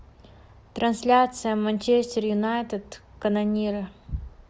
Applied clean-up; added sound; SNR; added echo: none; none; none; none.